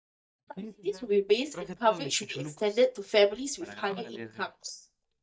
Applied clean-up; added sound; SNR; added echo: neural mask model DeepFilterNet 3.